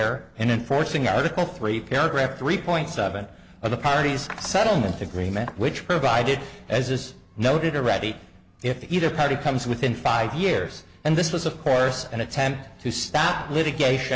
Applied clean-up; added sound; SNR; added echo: none; none; none; none.